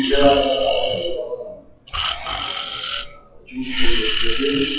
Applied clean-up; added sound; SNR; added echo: classical method WPE with log-MMSE.